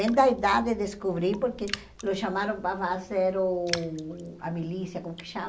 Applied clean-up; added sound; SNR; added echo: none; Raindrop; 16 dB; none.